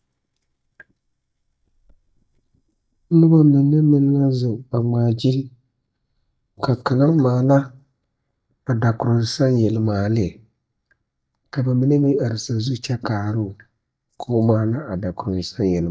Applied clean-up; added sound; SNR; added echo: neural mask model DeepFilterNet 3.